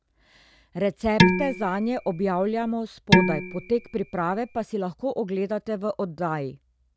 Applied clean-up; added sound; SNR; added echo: none; Dishes, pots, and pans; -3 dB; none.